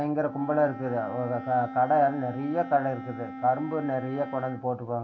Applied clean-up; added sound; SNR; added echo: none; Wind instrument, woodwind instrument; 12 dB; reverberation time 0.8 s.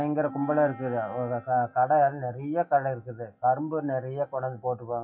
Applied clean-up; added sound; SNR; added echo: classical method WPE with log-MMSE.